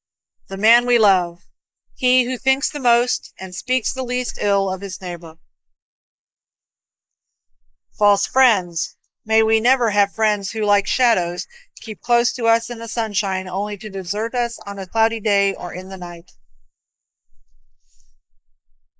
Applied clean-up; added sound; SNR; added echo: neural mask model Resemble Enhance denoiser.